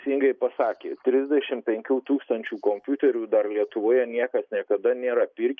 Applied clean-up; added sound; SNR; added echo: none; none; none; none.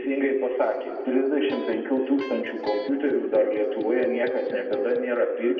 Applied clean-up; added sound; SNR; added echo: none; Electric guitar; 16 dB; reverberation time 2.0 s.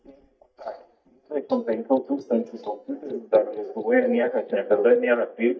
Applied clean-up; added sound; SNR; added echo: neural mask model DeepFilterNet 3.